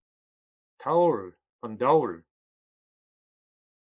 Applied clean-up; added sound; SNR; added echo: neural mask model Resemble Enhance denoiser.